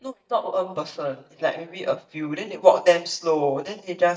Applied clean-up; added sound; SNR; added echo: neural mask model DeepFilterNet 3.